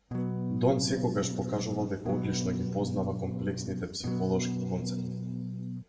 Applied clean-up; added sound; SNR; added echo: none; Electric guitar / Strum; 0 dB; reverberation time 1.8 s.